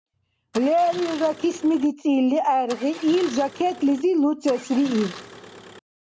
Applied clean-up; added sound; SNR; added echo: none; Engine starting; 17 dB; none.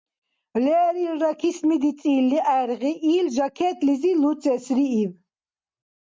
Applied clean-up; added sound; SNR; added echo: none; none; none; none.